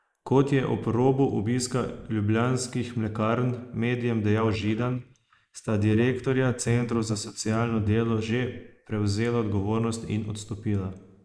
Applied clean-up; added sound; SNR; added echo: neural mask model Resemble Enhance denoiser.